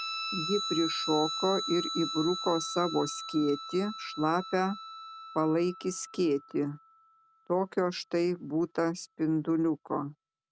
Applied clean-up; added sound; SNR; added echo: none; Guitar; 9 dB; none.